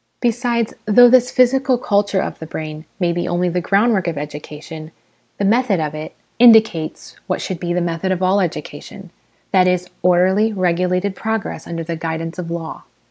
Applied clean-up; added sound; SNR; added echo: none; none; none; none.